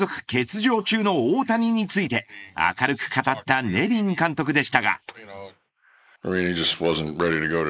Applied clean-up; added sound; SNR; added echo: neural mask model Resemble Enhance denoiser.